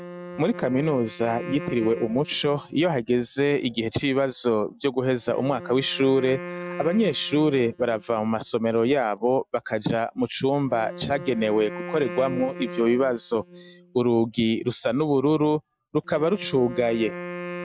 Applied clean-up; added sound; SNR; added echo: neural mask model RNNoise.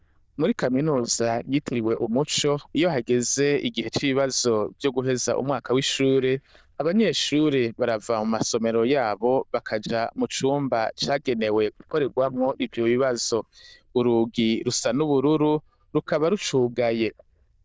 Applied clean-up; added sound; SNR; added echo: neural diffusion model UNIVERSE++.